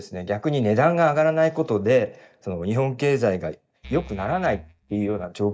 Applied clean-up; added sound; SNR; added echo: neural mask model DeepFilterNet 3.